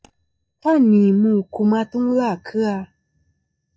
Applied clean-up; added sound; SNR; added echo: neural mask model DeepFilterNet 3.